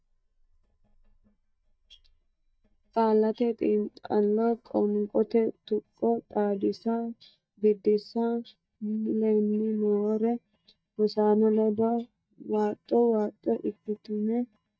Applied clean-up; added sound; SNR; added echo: neural mask model DeepFilterNet 3.